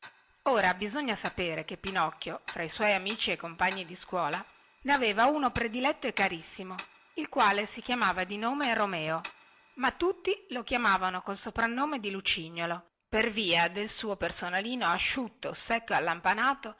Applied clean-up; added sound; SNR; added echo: none; Tick-tock; 20 dB; none.